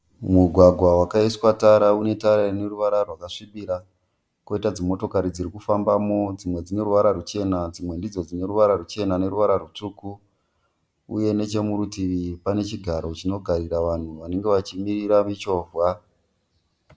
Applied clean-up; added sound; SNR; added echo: none; none; none; none.